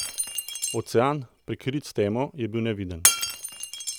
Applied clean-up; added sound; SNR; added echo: none; Shatter; 2 dB; none.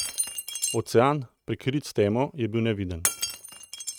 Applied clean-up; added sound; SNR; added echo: neural mask model RNNoise.